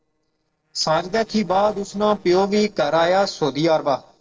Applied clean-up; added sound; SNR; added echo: neural separator model SepFormer DNS4.